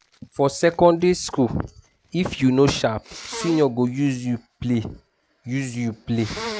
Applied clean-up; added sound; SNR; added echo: none; Sneeze; 18 dB; none.